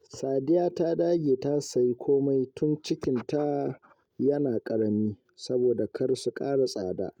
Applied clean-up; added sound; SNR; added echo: none; none; none; none.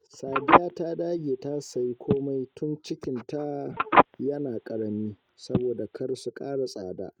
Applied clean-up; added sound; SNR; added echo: neural mask model RNNoise.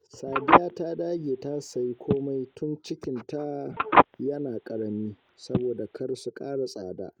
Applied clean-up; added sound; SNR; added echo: none; Telephone; -5 dB; none.